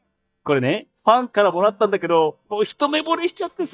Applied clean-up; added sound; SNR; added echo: neural mask model DeepFilterNet 3.